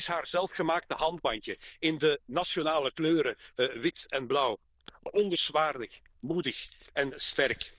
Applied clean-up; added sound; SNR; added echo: neural diffusion model UNIVERSE++.